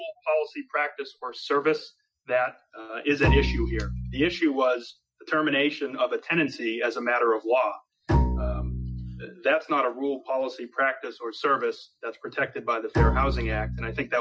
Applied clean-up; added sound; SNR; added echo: classical method Wiener filter.